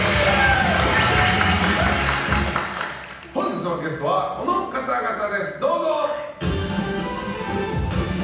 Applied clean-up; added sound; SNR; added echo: none; none; none; reverberation time 0.9 s.